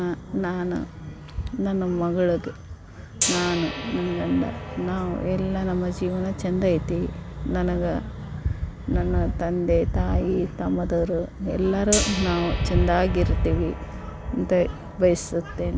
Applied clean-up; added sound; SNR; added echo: none; Gong; 12 dB; none.